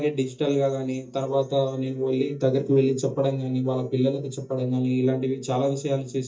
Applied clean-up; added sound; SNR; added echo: neural mask model DeepFilterNet 3.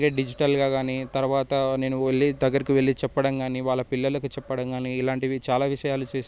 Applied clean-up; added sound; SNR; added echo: none; none; none; none.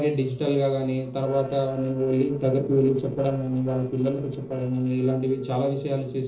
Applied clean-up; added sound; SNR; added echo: neural separator model SepFormer DNS4.